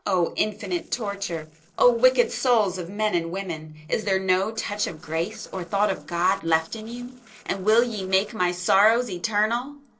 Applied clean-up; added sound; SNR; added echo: neural separator model SepFormer DNS4.